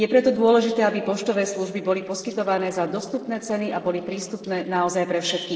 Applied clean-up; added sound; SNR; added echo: neural separator model SepFormer DNS4.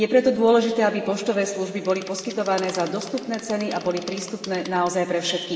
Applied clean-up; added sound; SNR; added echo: none; Insect; 17 dB; reverberation time 2.7 s.